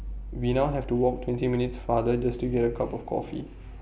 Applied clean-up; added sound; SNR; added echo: none; none; none; none.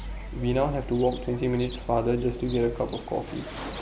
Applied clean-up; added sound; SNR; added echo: none; Cricket; 15 dB; none.